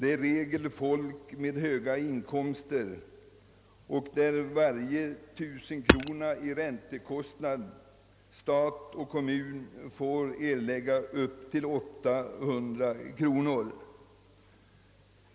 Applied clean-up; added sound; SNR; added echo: none; Hammer; 1 dB; none.